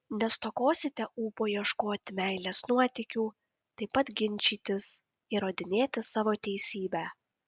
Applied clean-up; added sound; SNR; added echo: none; none; none; none.